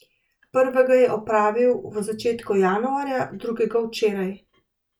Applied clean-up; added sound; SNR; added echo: none; none; none; none.